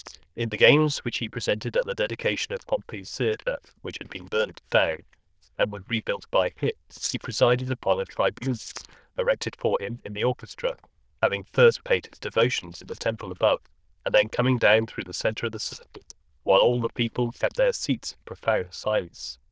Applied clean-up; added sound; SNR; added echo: neural diffusion model UNIVERSE++.